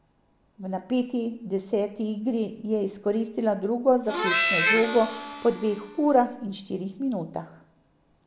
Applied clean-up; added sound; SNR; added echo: none; Harmonica; 2 dB; none.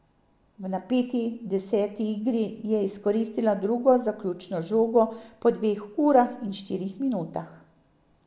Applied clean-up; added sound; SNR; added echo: none; none; none; none.